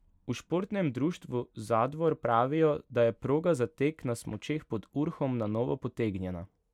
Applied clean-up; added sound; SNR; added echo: neural mask model Resemble Enhance denoiser.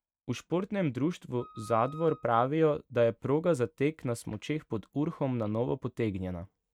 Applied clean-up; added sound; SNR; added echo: neural mask model RNNoise.